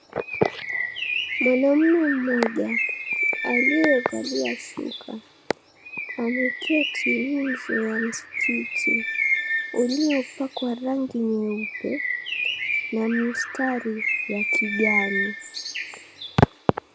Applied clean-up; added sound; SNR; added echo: none; Bird; 3 dB; none.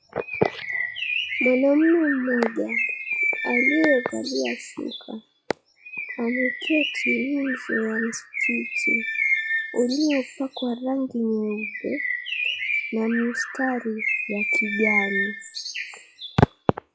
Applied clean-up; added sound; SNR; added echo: classical method log-MMSE.